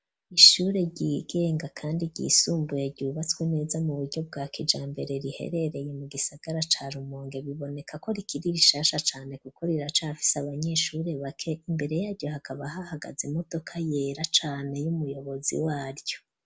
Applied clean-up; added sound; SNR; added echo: none; none; none; none.